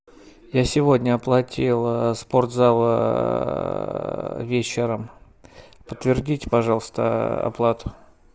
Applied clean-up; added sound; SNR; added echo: none; none; none; none.